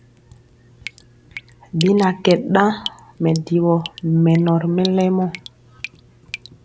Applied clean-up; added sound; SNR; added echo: none; Drip; 17 dB; none.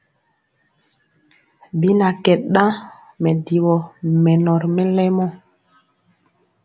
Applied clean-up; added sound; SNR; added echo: none; none; none; none.